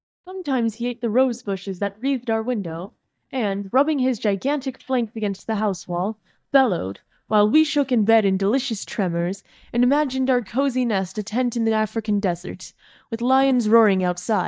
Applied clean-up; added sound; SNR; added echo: neural mask model DeepFilterNet 3.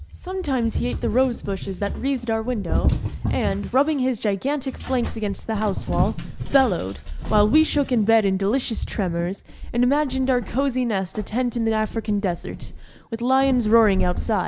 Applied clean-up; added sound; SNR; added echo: none; Cat; 6 dB; none.